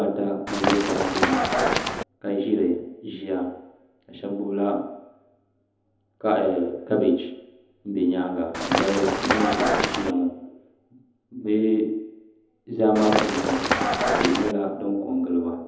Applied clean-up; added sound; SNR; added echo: none; Run; -2 dB; reverberation time 0.8 s.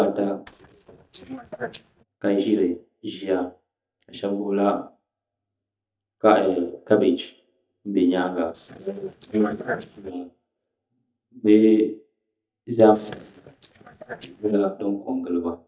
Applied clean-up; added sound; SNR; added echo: neural mask model DeepFilterNet 3.